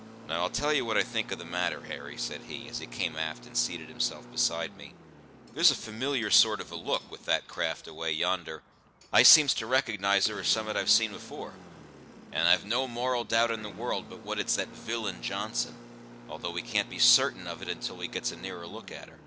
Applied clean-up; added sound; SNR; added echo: none; Engine; 17 dB; none.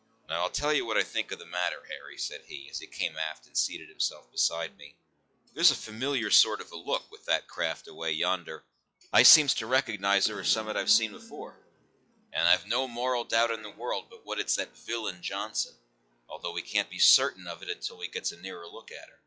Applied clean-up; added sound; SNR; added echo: classical method log-MMSE.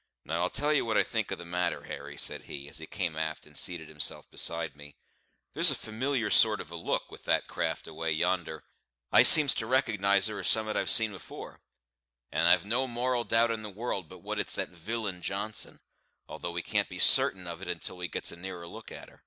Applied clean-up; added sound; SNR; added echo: none; none; none; none.